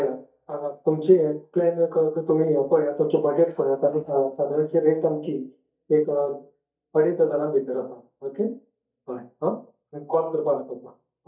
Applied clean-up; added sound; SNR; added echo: neural mask model DeepFilterNet 3.